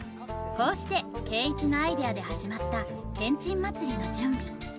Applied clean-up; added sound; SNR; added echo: none; none; none; none.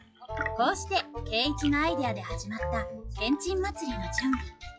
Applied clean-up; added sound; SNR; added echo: classical method log-MMSE.